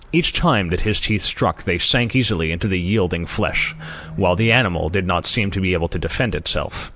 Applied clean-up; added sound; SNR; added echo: none; none; none; none.